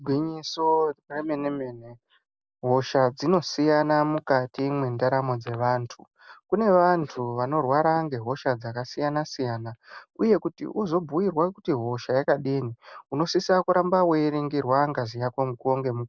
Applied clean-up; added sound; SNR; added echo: none; none; none; none.